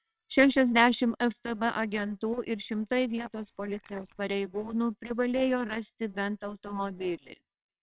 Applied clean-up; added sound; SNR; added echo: neural separator model SepFormer WHAMR!.